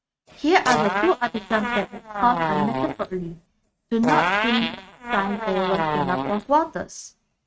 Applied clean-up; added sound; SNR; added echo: neural mask model RNNoise.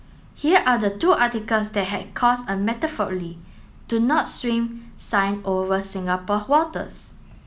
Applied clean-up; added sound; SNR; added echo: none; none; none; none.